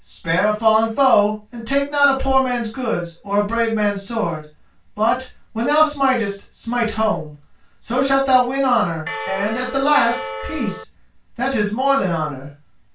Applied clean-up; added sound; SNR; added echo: none; Bell; 8 dB; reverberation time 0.2 s.